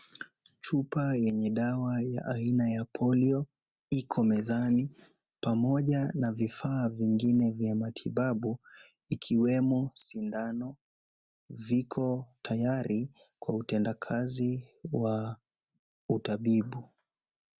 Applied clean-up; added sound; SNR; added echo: none; none; none; none.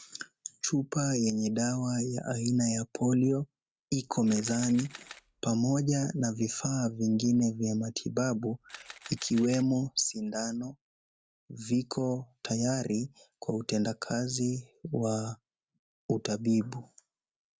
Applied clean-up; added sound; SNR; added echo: none; Camera; 19 dB; none.